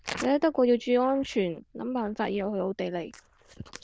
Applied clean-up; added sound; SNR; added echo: neural diffusion model UNIVERSE++.